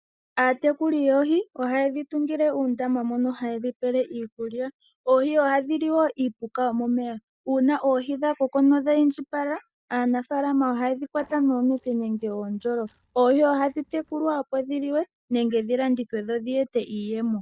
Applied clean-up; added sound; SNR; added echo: neural mask model DeepFilterNet 3.